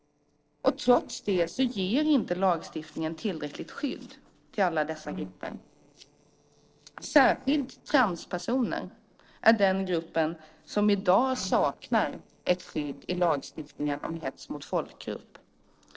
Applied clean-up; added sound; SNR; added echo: neural separator model SepFormer DNS4.